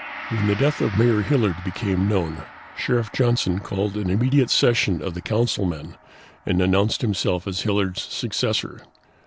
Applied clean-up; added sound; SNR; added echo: none; Gong; 18 dB; none.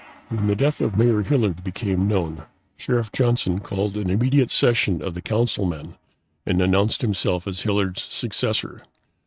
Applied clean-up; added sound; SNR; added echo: neural mask model RNNoise.